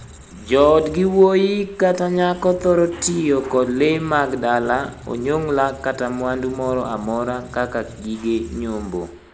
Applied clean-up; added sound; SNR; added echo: none; Squeak; 19 dB; none.